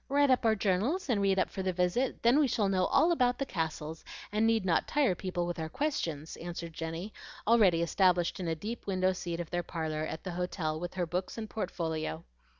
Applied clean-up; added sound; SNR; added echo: none; none; none; none.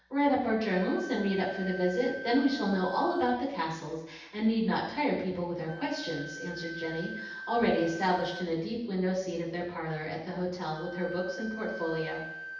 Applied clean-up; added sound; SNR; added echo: none; Wind instrument, woodwind instrument; 14 dB; reverberation time 0.9 s.